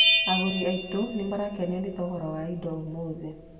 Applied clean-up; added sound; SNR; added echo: none; Bell; -1 dB; reverberation time 1.6 s.